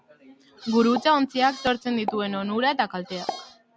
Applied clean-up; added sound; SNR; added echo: none; Squeak + Explosion; 14 dB; none.